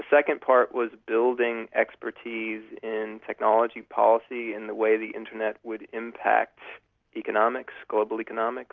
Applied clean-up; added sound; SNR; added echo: none; none; none; none.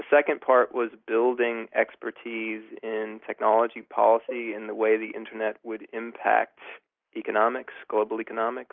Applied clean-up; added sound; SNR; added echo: neural mask model Resemble Enhance denoiser.